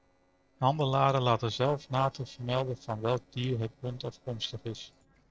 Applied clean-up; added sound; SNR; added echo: neural separator model SepFormer DNS4.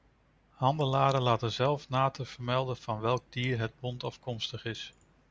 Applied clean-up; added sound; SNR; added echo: none; none; none; none.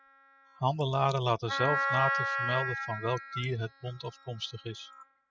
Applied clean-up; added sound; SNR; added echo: classical method spectral subtraction.